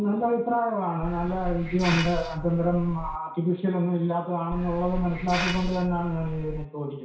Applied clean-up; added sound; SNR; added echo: none; Hiss; 7 dB; reverberation time 0.6 s.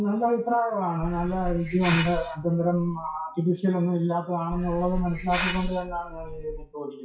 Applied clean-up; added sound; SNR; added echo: classical method WPE with log-MMSE.